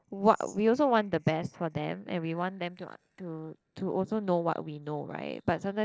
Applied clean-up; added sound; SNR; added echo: neural separator model SepFormer DNS4.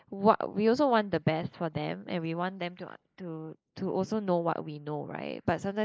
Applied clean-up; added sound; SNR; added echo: neural mask model Resemble Enhance denoiser.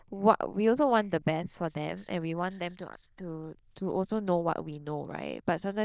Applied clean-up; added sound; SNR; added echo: neural diffusion model UNIVERSE++.